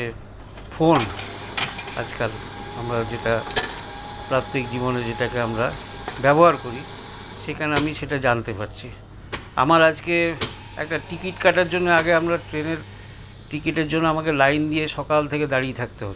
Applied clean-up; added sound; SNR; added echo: none; Coin (dropping); 11 dB; none.